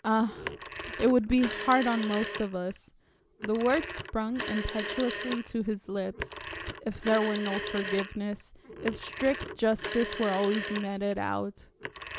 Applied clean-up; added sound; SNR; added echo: none; Telephone; 9 dB; none.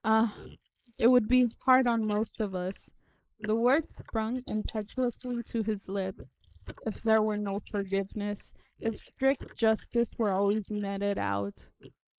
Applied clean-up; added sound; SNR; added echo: neural mask model Resemble Enhance denoiser.